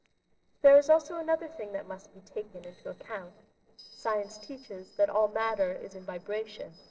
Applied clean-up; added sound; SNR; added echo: neural separator model SepFormer DNS4.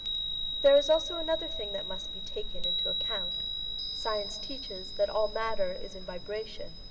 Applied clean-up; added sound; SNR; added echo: none; Chime; 2 dB; reverberation time 1.7 s.